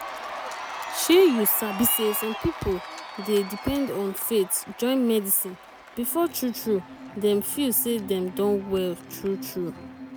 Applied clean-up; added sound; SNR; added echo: none; Cheering; 12 dB; none.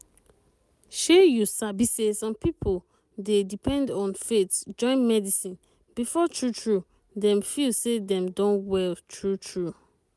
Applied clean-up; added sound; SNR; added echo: none; none; none; none.